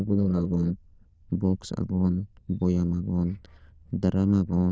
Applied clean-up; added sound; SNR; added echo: neural diffusion model UNIVERSE++.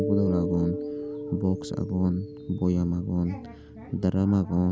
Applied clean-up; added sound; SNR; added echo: none; Mallet percussion; 9 dB; none.